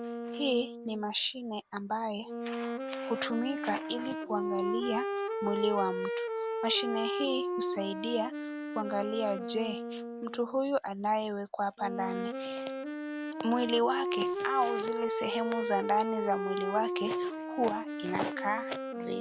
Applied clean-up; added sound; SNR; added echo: none; Wind instrument, woodwind instrument; 2 dB; none.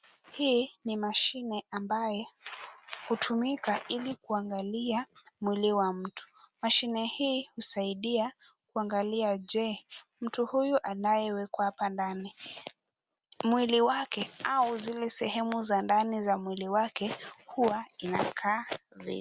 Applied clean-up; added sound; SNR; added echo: none; none; none; none.